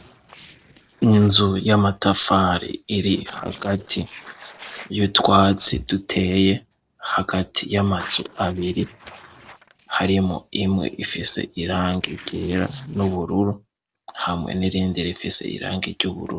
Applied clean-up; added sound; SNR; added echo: neural separator model SepFormer DNS4.